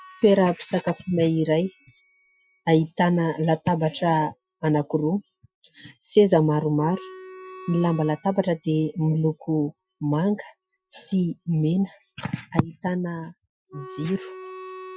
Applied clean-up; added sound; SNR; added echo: classical method Wiener filter.